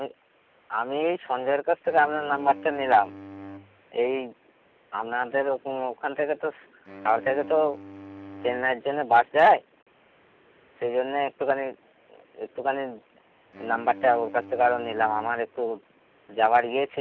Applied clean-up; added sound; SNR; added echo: none; Wind instrument, woodwind instrument; 17 dB; none.